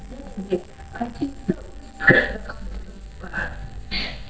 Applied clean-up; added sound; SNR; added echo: neural mask model DeepFilterNet 3.